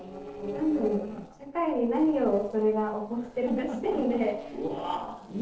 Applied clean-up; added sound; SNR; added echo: neural separator model SepFormer DNS4.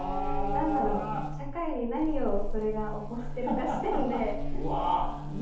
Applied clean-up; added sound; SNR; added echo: none; Buzz; 1 dB; reverberation time 0.8 s.